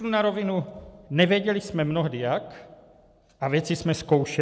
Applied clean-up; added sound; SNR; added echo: none; none; none; none.